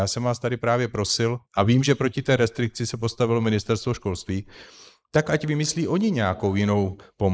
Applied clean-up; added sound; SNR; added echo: neural mask model Resemble Enhance denoiser.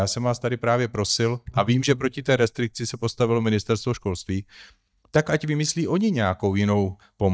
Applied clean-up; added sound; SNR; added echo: neural mask model DeepFilterNet 3.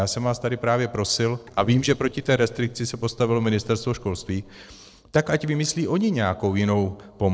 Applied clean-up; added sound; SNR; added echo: neural separator model SepFormer DNS4.